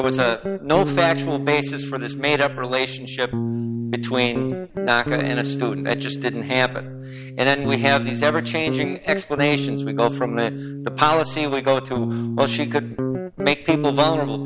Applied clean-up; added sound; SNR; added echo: none; Guitar; 4 dB; none.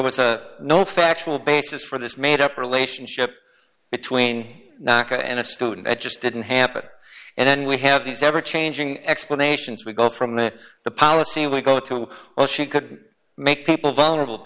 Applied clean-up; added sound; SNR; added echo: none; none; none; none.